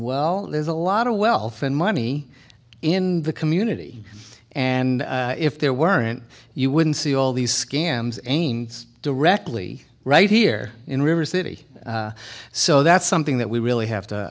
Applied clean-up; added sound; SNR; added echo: none; none; none; none.